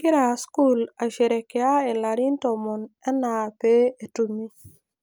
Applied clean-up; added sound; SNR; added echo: none; none; none; none.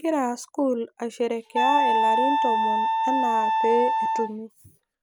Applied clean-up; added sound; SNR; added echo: none; Wind instrument, woodwind instrument; -4 dB; none.